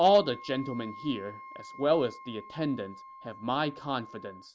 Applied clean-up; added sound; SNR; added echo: none; Wind instrument, woodwind instrument; 17 dB; none.